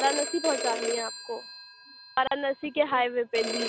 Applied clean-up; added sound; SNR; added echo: none; Telephone; 5 dB; none.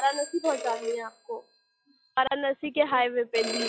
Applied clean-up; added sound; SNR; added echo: classical method log-MMSE.